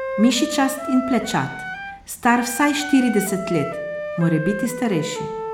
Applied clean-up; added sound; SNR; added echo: none; Wind instrument, woodwind instrument; 8 dB; none.